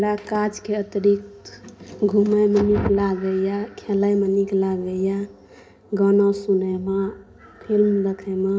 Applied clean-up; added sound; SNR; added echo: none; none; none; reverberation time 0.3 s.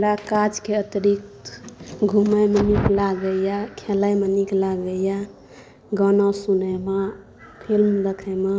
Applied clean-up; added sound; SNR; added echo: none; none; none; none.